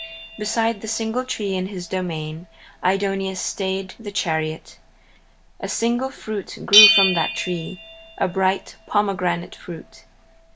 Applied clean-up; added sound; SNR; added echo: none; Bell; 3 dB; none.